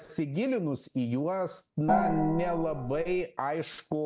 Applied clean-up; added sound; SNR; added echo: none; Gong; 0 dB; none.